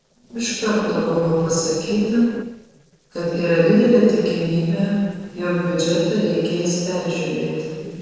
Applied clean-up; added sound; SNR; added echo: neural separator model SepFormer DNS4.